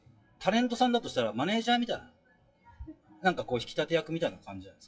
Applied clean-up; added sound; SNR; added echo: classical method WPE with log-MMSE.